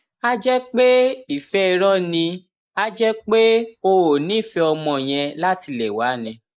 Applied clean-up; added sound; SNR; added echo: neural mask model Resemble Enhance denoiser.